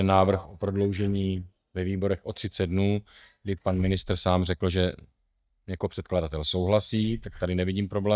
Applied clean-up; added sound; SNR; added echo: neural mask model DeepFilterNet 3.